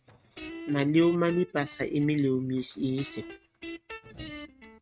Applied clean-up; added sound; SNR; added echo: neural mask model RNNoise.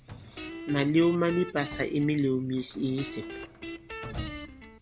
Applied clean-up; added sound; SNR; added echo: none; Drawer open or close + Guitar; 11 dB; none.